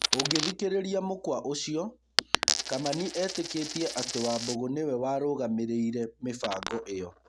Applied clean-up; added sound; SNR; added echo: none; Coin (dropping); 3 dB; none.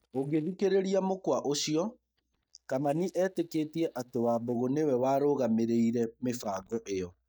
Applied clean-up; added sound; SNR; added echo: neural mask model DeepFilterNet 3.